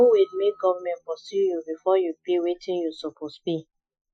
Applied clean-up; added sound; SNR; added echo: classical method Wiener filter.